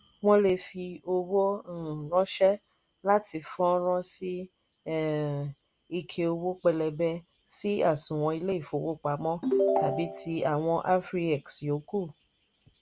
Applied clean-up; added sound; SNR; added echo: none; Ringtone / Chime; -1 dB; none.